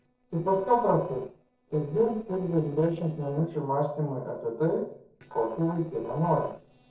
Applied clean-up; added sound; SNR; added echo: neural separator model SepFormer DNS4.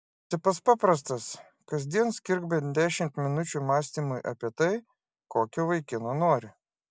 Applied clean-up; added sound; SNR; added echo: none; none; none; none.